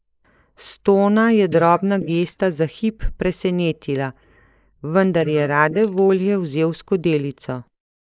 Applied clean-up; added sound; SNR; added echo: neural mask model Resemble Enhance denoiser.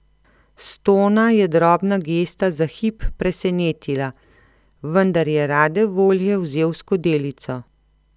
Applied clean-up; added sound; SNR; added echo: none; none; none; none.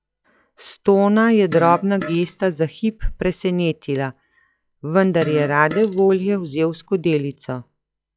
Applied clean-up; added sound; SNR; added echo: classical method log-MMSE.